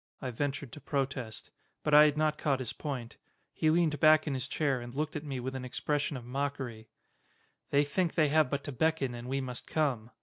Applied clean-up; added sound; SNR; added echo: none; none; none; none.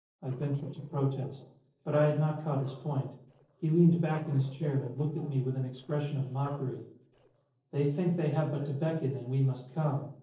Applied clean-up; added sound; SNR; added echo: neural separator model SepFormer DNS4.